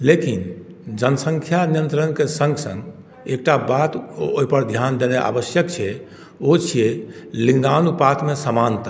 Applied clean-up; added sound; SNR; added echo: none; none; none; none.